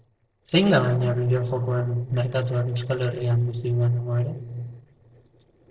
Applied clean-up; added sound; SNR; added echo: neural separator model SepFormer DNS4.